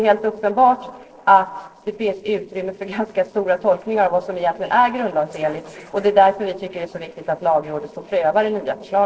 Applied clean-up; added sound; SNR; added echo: neural separator model SepFormer DNS4.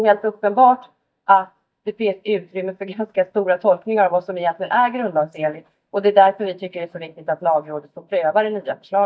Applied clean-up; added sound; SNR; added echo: neural mask model DeepFilterNet 3.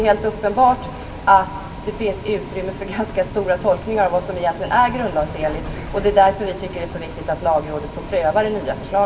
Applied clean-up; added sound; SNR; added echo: none; Bus; 12 dB; reverberation time 2.6 s.